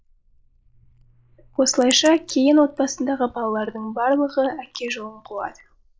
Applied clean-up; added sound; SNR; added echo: neural mask model Resemble Enhance denoiser.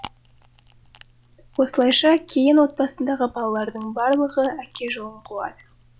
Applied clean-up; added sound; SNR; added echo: none; Chewing, mastication; 19 dB; none.